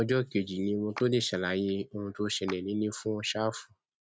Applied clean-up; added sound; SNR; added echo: neural mask model RNNoise.